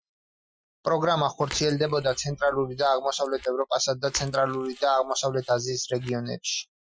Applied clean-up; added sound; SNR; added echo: classical method Wiener filter.